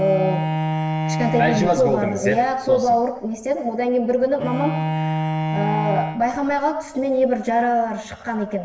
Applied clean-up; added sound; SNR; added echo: none; Bowed string instrument; 6 dB; reverberation time 1.0 s.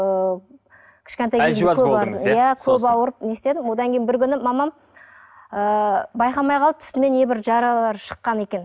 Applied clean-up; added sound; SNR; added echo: none; none; none; none.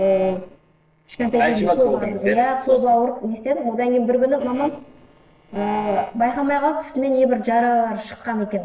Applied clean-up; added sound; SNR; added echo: neural separator model SepFormer DNS4.